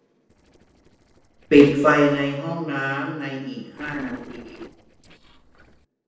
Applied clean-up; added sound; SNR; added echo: neural separator model SepFormer DNS4.